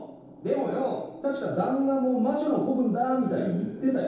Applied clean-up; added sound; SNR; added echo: none; none; none; reverberation time 0.8 s.